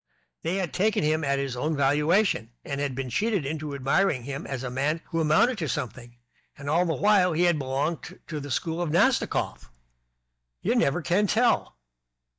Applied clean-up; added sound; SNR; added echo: neural mask model DeepFilterNet 3.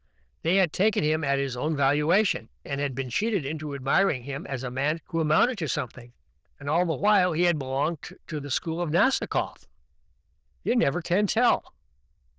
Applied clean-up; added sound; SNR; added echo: neural diffusion model UNIVERSE++.